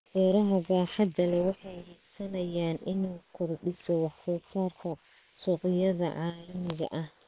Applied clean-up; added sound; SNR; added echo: neural separator model SepFormer WHAM!.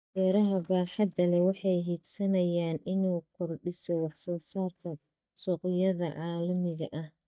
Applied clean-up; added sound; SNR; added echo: neural mask model DeepFilterNet 3.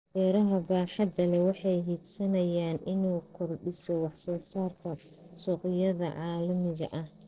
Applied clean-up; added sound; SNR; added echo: neural separator model SepFormer DNS4.